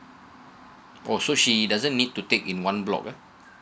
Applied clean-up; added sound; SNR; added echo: none; none; none; none.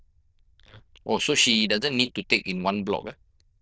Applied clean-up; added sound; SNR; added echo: neural diffusion model UNIVERSE++.